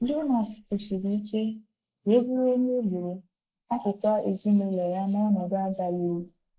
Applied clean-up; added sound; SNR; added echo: neural mask model Resemble Enhance denoiser.